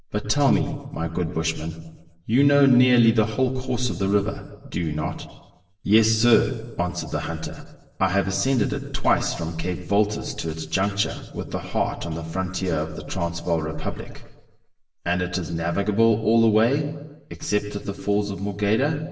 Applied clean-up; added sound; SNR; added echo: none; none; none; reverberation time 1.1 s.